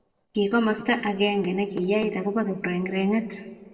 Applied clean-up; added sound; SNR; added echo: neural separator model SepFormer DNS4.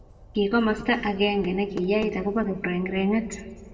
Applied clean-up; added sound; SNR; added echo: none; Train; 20 dB; reverberation time 1.4 s.